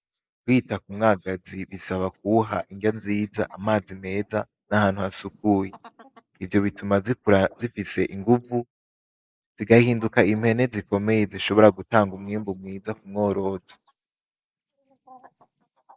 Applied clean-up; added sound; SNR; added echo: neural mask model Resemble Enhance denoiser.